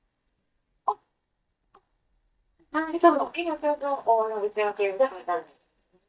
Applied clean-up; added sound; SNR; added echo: neural mask model DeepFilterNet 3.